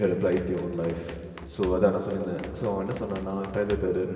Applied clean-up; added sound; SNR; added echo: none; Run; 15 dB; reverberation time 2.7 s.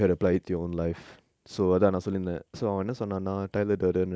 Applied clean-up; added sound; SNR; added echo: none; none; none; none.